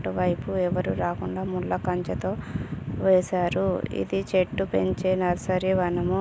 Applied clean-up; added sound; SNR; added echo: none; none; none; none.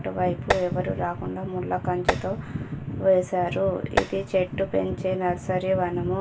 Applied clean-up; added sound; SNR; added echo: none; Tap; 4 dB; reverberation time 0.2 s.